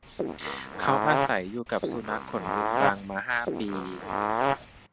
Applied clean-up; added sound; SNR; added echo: none; Fart; -1 dB; none.